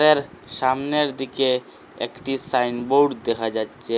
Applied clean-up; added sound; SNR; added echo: none; none; none; none.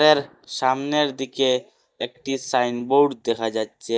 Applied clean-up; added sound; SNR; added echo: neural mask model DeepFilterNet 3.